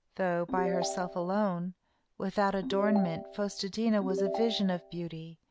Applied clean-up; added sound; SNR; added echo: none; Ringtone / Chime; 5 dB; none.